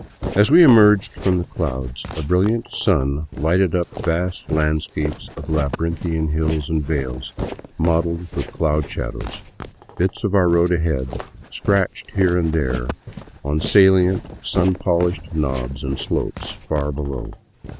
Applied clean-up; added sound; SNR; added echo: none; Walk, footsteps; 13 dB; none.